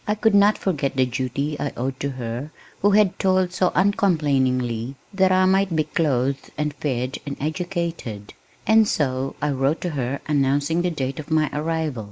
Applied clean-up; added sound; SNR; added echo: neural mask model Resemble Enhance denoiser.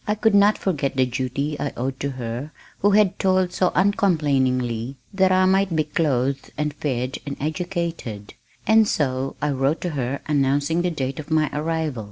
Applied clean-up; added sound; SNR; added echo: none; none; none; none.